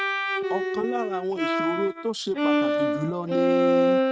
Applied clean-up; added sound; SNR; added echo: neural mask model RNNoise.